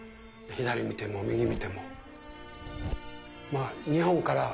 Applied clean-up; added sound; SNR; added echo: none; Zipper (clothing); 10 dB; none.